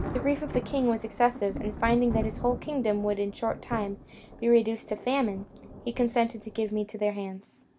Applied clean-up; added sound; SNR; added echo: none; Thunder; 11 dB; none.